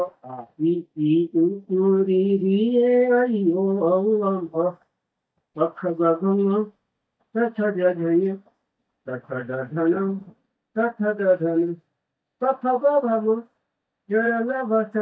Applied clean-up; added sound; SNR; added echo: neural mask model DeepFilterNet 3.